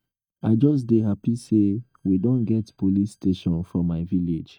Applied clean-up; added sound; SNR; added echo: neural mask model DeepFilterNet 3.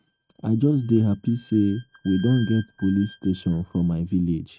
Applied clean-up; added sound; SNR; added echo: neural mask model RNNoise.